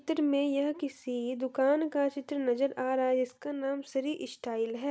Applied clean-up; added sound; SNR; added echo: none; none; none; none.